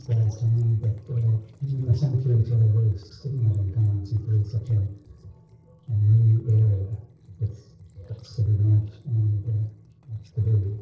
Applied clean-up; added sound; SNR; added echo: neural separator model SepFormer DNS4.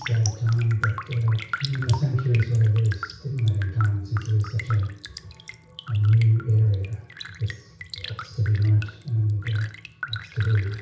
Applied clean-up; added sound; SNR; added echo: none; Raindrop; 15 dB; reverberation time 0.6 s.